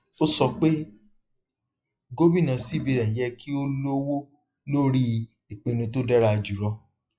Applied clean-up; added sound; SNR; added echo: classical method log-MMSE.